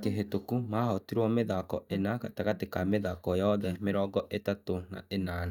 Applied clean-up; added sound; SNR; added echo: neural mask model DeepFilterNet 3.